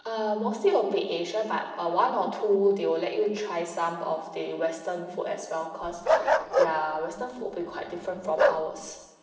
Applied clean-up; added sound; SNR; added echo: neural separator model SepFormer DNS4.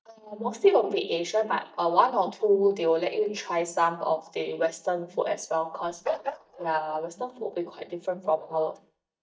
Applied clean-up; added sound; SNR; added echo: neural mask model DeepFilterNet 3.